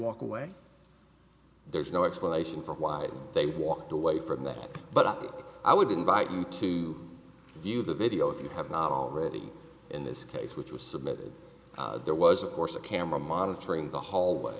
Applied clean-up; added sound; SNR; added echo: none; none; none; none.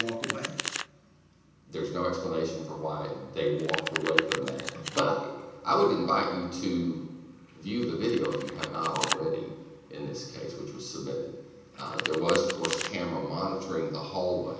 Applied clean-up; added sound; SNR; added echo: none; Domestic sounds, home sounds; 8 dB; reverberation time 0.9 s.